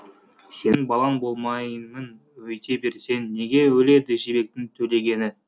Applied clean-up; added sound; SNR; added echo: none; none; none; none.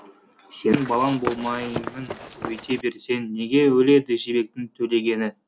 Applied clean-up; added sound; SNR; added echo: none; Run; 10 dB; none.